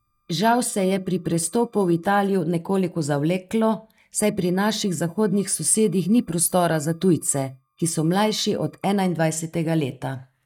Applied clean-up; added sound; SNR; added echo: neural mask model DeepFilterNet 3.